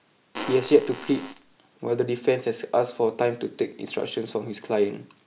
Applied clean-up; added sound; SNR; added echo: none; Fart; 12 dB; none.